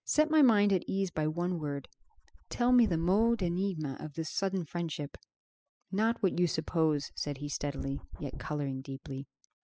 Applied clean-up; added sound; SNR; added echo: classical method spectral subtraction.